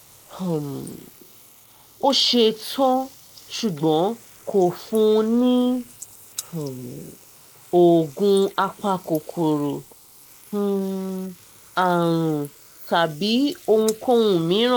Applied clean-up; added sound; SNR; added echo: neural mask model Resemble Enhance denoiser.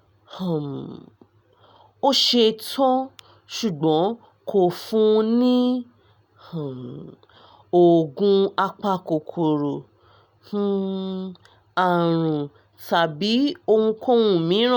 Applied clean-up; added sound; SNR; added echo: none; none; none; none.